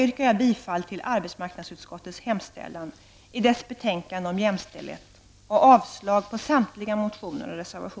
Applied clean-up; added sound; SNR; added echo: none; none; none; none.